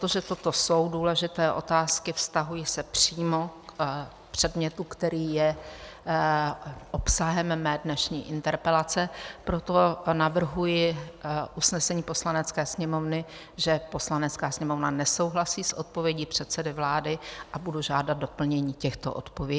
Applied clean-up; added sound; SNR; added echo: none; none; none; none.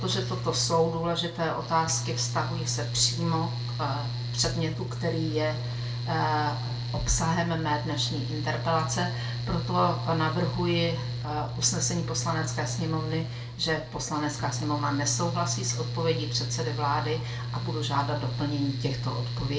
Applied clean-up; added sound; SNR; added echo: none; Mechanical fan; 3 dB; reverberation time 0.3 s.